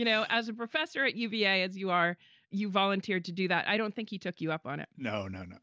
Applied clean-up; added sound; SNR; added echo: none; none; none; none.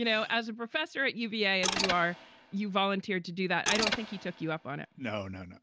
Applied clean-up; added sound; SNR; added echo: none; Mechanisms; 5 dB; none.